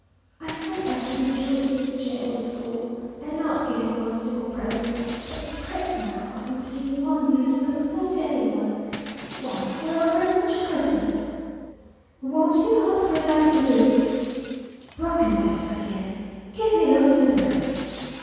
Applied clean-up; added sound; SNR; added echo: none; Shatter; 17 dB; reverberation time 2.1 s.